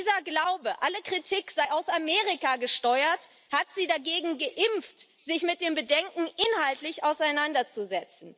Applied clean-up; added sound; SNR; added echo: none; none; none; none.